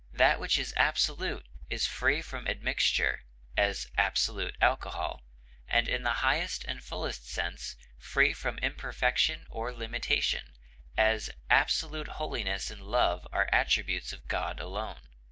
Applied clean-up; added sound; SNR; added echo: none; none; none; none.